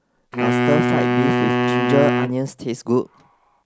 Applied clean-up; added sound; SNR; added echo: none; Wind instrument, woodwind instrument; -2 dB; none.